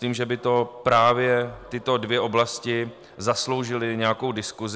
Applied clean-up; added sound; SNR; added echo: none; none; none; none.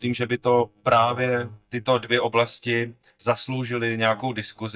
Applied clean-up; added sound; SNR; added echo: neural mask model DeepFilterNet 3.